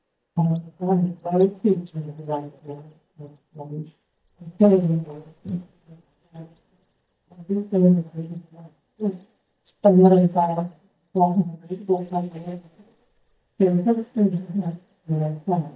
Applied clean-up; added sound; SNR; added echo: neural mask model DeepFilterNet 3.